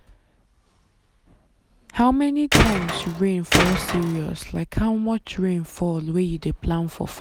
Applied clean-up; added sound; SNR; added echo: none; Tools; -1 dB; none.